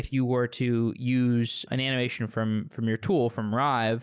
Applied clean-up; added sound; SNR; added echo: neural mask model DeepFilterNet 3.